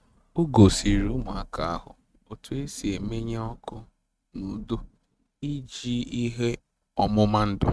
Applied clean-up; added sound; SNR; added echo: neural mask model RNNoise.